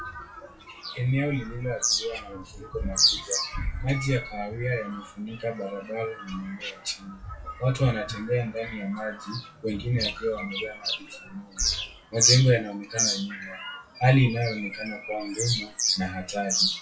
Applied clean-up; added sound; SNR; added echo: classical method WPE with log-MMSE.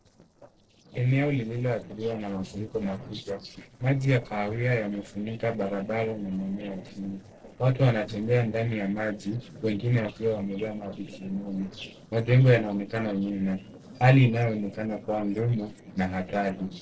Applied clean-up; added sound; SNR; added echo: neural separator model SepFormer DNS4.